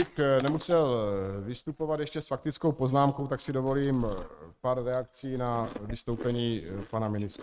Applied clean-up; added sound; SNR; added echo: neural mask model RNNoise.